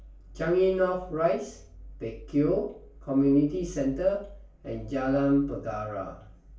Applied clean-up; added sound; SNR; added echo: none; none; none; reverberation time 0.3 s.